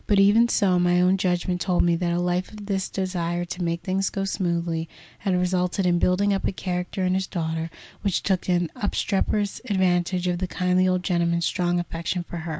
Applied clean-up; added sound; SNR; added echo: none; none; none; none.